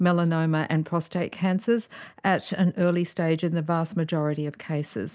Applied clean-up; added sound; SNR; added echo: none; none; none; none.